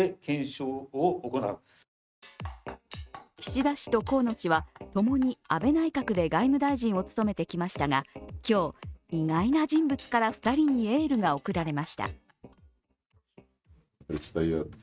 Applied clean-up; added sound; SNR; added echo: neural mask model RNNoise.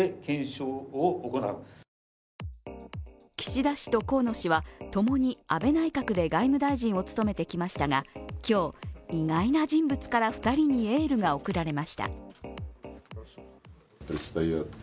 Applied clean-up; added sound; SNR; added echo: none; none; none; none.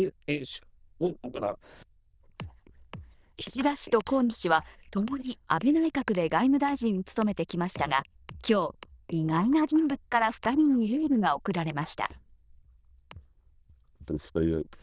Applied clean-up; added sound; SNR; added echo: neural diffusion model UNIVERSE++.